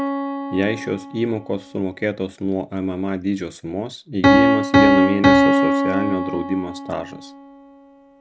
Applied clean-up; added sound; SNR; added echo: none; Piano; -4 dB; none.